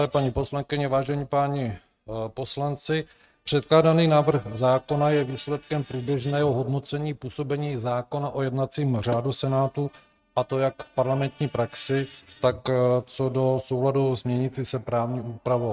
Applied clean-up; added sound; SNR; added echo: neural mask model RNNoise.